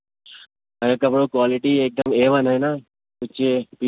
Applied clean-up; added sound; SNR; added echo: none; none; none; none.